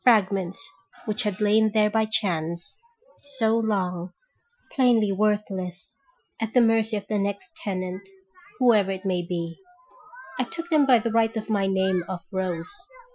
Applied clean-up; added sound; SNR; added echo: classical method Wiener filter.